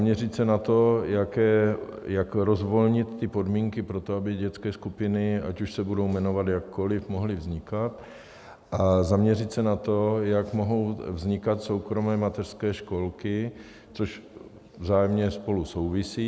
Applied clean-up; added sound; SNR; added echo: none; none; none; none.